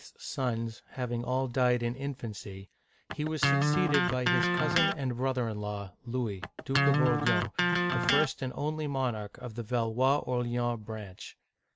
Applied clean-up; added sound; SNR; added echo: none; Electric guitar; -2 dB; none.